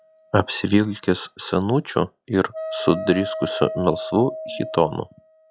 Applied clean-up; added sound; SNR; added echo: classical method log-MMSE.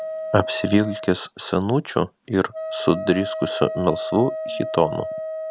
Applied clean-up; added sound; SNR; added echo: none; Wind instrument, woodwind instrument; 8 dB; none.